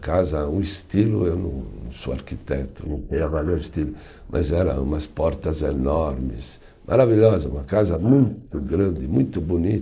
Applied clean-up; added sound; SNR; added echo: neural mask model Resemble Enhance denoiser.